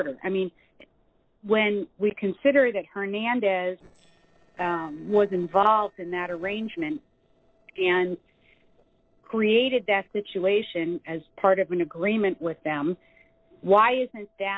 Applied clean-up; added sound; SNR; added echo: neural separator model SepFormer DNS4.